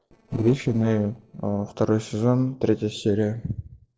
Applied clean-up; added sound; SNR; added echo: neural separator model SepFormer DNS4.